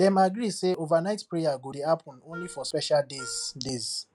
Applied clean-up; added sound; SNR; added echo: none; Wind instrument, woodwind instrument; 19 dB; none.